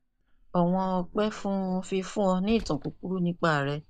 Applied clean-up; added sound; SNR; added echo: neural mask model DeepFilterNet 3.